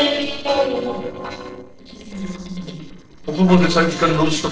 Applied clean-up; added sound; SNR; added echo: neural separator model SepFormer DNS4.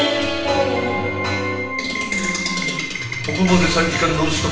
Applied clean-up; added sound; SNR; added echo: none; Keyboard (musical); 9 dB; reverberation time 0.5 s.